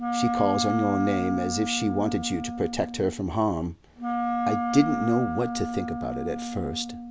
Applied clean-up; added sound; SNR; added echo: none; Wind instrument, woodwind instrument; 3 dB; none.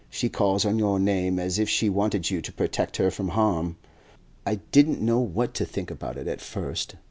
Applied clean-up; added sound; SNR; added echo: none; none; none; none.